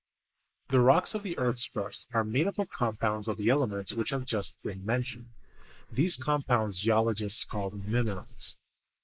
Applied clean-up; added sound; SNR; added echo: neural mask model Resemble Enhance denoiser.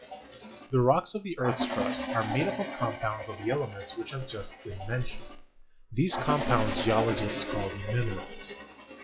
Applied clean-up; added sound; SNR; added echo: classical method log-MMSE.